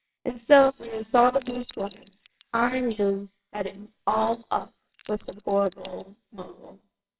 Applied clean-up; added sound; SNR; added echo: neural separator model SepFormer WHAMR!.